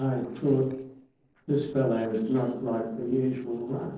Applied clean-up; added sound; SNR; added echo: neural separator model SepFormer DNS4.